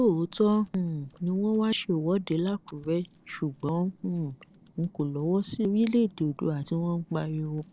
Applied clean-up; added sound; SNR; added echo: neural separator model SepFormer DNS4.